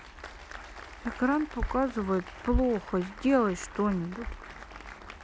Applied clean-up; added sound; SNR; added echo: none; Applause; 16 dB; none.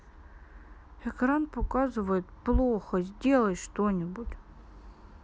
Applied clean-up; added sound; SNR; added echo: none; none; none; none.